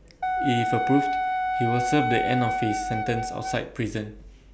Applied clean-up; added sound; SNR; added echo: none; Wind instrument, woodwind instrument; -1 dB; none.